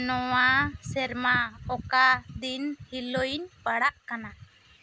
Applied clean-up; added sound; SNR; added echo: none; none; none; none.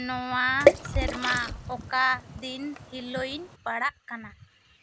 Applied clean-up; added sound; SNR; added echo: none; Water / Splash, splatter; -2 dB; none.